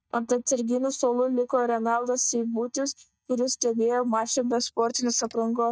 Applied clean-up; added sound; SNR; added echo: neural mask model DeepFilterNet 3.